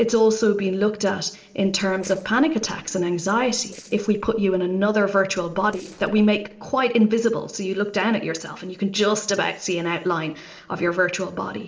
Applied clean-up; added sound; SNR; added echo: neural separator model SepFormer DNS4.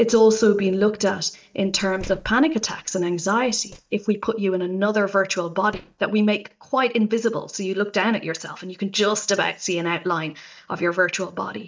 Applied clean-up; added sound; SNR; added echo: neural mask model DeepFilterNet 3.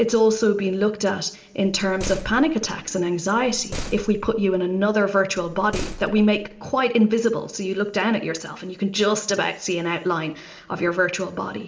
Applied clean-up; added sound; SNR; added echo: none; Slam; 12 dB; reverberation time 1.2 s.